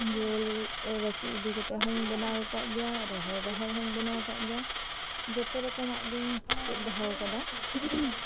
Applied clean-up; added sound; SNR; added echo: none; Coin (dropping); -1 dB; none.